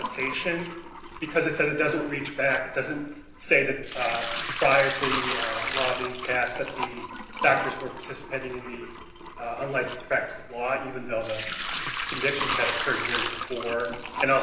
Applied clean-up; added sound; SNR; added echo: none; Sink (filling or washing) / Liquid; 6 dB; reverberation time 0.9 s.